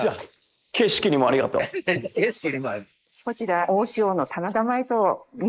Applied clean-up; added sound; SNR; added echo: neural mask model Resemble Enhance denoiser.